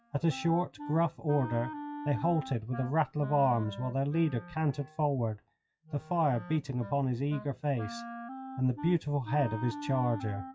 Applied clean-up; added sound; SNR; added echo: classical method WPE with log-MMSE.